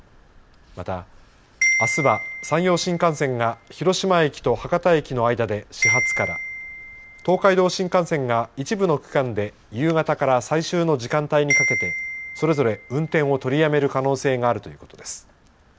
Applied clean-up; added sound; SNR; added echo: none; Marimba, xylophone; 6 dB; none.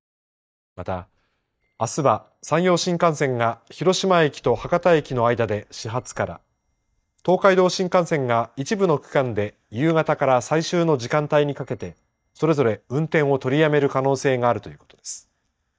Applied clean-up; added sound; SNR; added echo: neural mask model DeepFilterNet 3.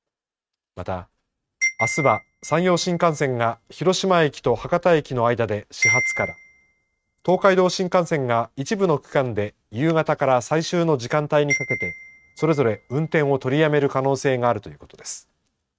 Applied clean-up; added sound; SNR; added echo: neural mask model RNNoise.